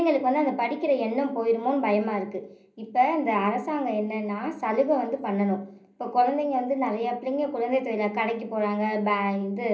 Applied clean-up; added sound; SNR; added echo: none; none; none; reverberation time 0.5 s.